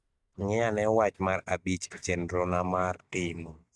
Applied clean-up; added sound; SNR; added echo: neural mask model DeepFilterNet 3.